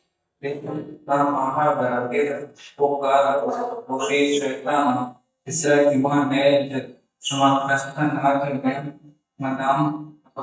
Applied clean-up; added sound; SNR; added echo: neural mask model DeepFilterNet 3.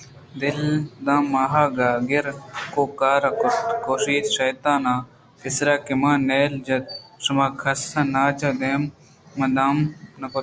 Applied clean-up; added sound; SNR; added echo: none; none; none; none.